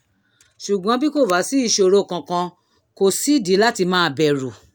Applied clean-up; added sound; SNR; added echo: none; none; none; none.